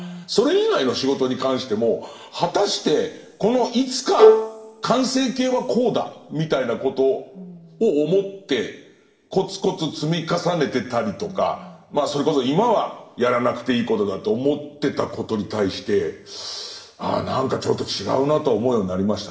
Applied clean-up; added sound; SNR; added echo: none; Bowed string instrument; -5 dB; reverberation time 1.8 s.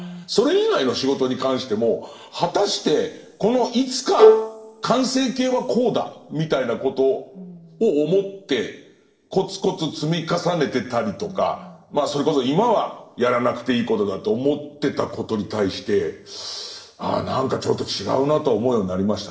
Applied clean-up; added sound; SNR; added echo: neural separator model SepFormer DNS4.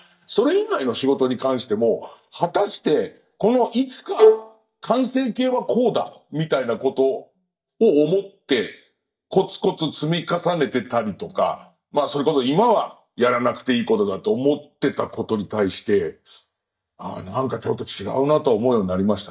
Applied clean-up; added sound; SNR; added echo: neural mask model DeepFilterNet 3.